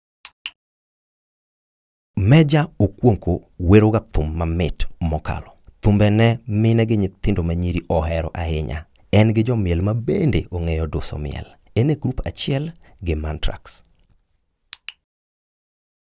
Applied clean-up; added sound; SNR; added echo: none; none; none; none.